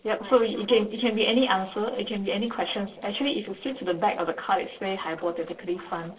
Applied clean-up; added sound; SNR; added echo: neural separator model SepFormer DNS4.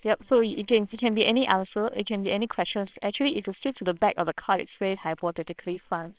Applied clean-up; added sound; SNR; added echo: neural separator model SepFormer WHAMR!.